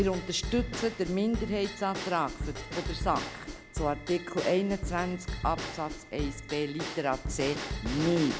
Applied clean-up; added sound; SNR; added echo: none; Bell / Drum / Drum kit; 6 dB; none.